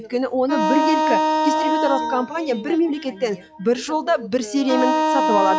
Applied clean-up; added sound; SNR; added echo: classical method log-MMSE.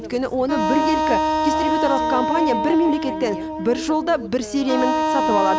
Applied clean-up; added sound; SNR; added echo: none; Wind instrument, woodwind instrument; 0 dB; none.